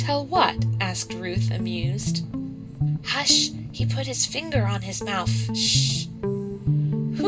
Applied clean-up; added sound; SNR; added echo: none; Guitar; -1 dB; reverberation time 0.2 s.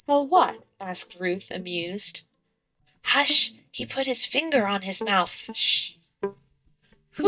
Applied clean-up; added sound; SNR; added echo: neural mask model DeepFilterNet 3.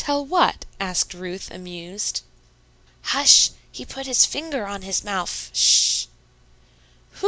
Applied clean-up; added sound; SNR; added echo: none; none; none; none.